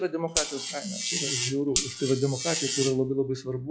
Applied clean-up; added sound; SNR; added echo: classical method log-MMSE.